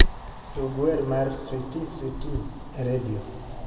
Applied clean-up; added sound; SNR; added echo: none; Wind; -2 dB; reverberation time 1.9 s.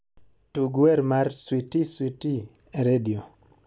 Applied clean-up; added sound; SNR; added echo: none; none; none; none.